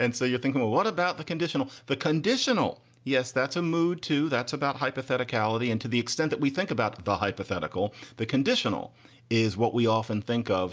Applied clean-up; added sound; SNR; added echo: none; none; none; none.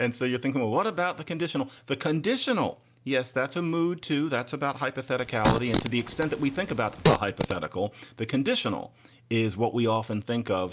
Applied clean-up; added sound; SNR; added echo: none; Fart; 1 dB; none.